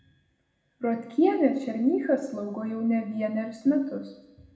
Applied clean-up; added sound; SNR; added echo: none; none; none; reverberation time 0.9 s.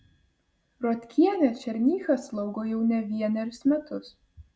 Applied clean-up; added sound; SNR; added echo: none; none; none; none.